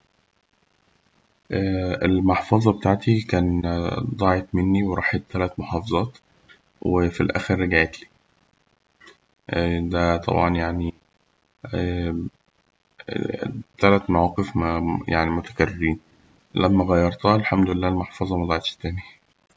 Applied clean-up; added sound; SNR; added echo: none; none; none; none.